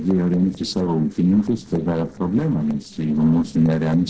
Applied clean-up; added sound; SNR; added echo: neural separator model SepFormer DNS4.